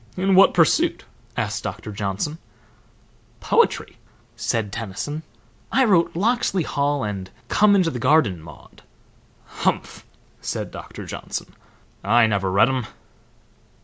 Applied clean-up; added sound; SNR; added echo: none; none; none; none.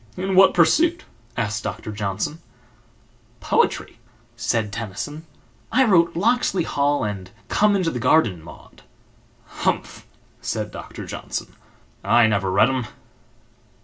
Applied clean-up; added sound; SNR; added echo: none; none; none; reverberation time 0.2 s.